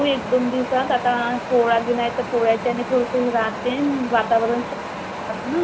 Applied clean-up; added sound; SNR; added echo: none; Wind; 8 dB; none.